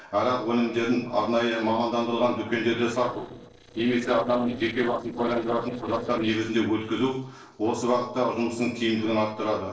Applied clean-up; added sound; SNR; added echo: neural separator model SepFormer DNS4.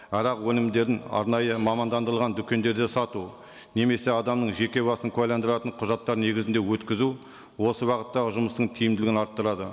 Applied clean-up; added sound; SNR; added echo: none; none; none; none.